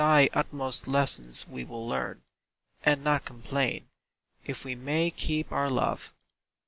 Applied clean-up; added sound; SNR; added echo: none; none; none; none.